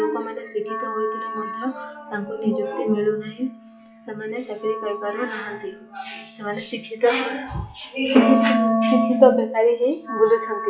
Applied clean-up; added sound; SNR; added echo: classical method log-MMSE.